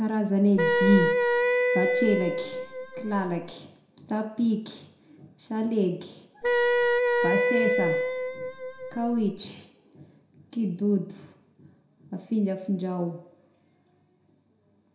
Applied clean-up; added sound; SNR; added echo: none; Wind instrument, woodwind instrument; -4 dB; reverberation time 0.5 s.